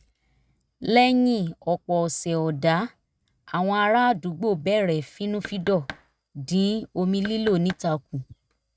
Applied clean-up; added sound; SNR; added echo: neural mask model RNNoise.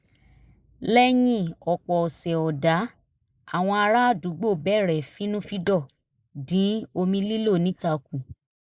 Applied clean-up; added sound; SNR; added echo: neural mask model Resemble Enhance denoiser.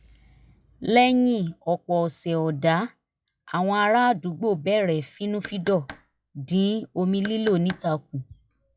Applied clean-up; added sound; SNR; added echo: classical method log-MMSE.